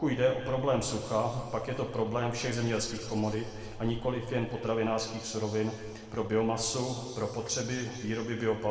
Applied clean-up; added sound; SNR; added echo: none; Traffic noise, roadway noise; 17 dB; reverberation time 2.1 s.